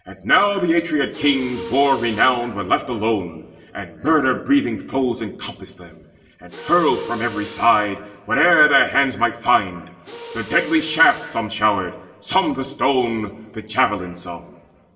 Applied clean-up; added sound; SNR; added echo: none; Mechanisms; 17 dB; reverberation time 2.0 s.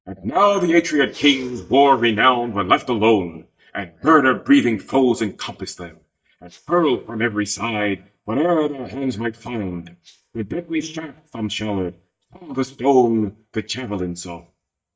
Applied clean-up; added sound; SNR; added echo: neural mask model DeepFilterNet 3.